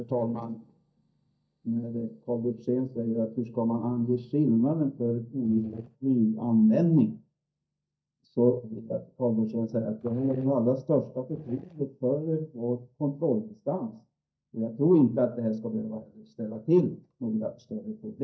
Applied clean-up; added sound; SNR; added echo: neural mask model DeepFilterNet 3.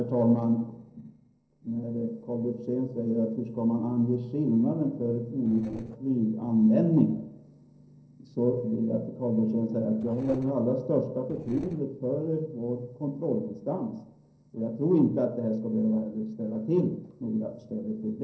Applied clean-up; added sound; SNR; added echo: neural separator model SepFormer DNS4.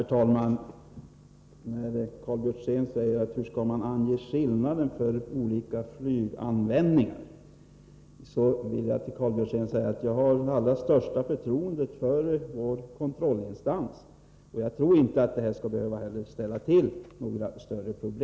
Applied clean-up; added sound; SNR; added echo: none; none; none; none.